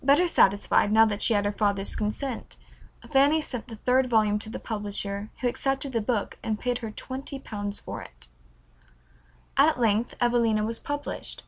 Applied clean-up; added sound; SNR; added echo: none; none; none; none.